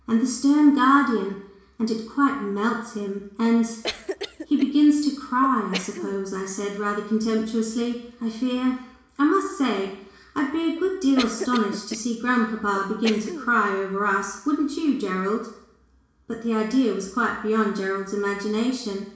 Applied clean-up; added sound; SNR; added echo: none; Cough; 13 dB; reverberation time 0.7 s.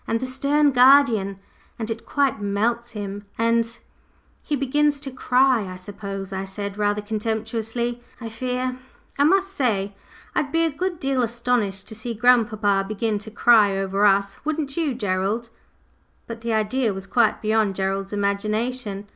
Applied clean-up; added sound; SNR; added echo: none; none; none; none.